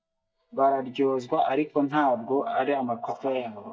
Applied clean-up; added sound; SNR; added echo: neural mask model DeepFilterNet 3.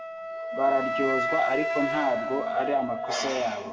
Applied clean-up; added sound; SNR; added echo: none; Wind instrument, woodwind instrument; 2 dB; reverberation time 1.3 s.